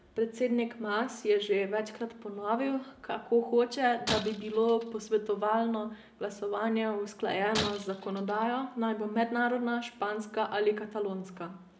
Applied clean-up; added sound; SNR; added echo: none; Shatter; 11 dB; none.